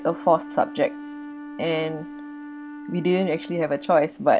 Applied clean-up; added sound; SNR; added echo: none; Wind instrument, woodwind instrument; 13 dB; none.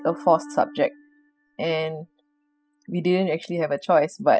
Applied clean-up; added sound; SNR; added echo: classical method spectral subtraction.